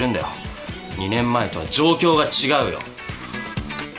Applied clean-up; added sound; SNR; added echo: none; none; none; none.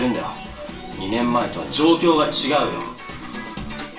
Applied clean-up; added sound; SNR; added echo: none; Burping, eructation; 13 dB; reverberation time 0.3 s.